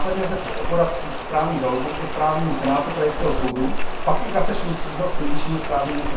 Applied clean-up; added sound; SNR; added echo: none; Rain; -2 dB; reverberation time 0.6 s.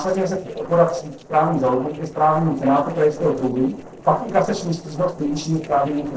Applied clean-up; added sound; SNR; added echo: neural separator model SepFormer DNS4.